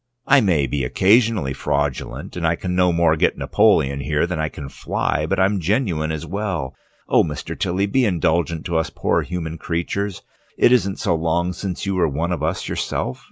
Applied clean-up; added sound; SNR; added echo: none; none; none; none.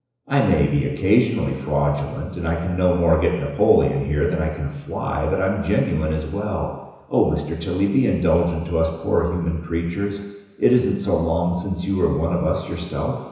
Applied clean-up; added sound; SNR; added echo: none; none; none; reverberation time 1.0 s.